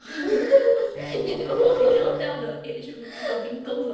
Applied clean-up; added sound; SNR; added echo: neural separator model SepFormer DNS4.